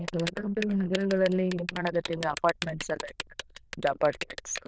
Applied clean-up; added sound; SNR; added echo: neural diffusion model UNIVERSE++.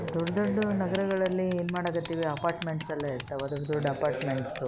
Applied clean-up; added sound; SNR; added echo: none; Typing; 15 dB; none.